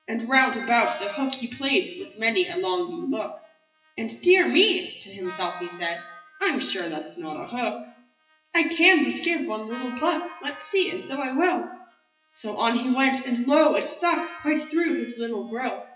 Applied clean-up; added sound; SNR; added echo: classical method WPE with log-MMSE.